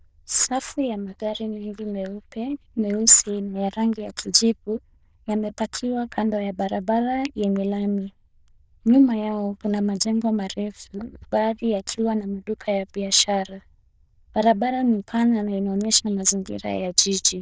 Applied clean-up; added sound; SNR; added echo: neural diffusion model UNIVERSE++.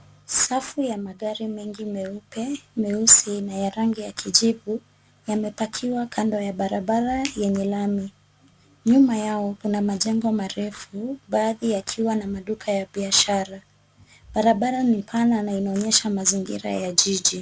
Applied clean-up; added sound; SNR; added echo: none; none; none; none.